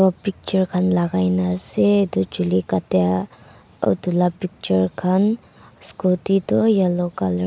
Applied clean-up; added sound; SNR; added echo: none; none; none; none.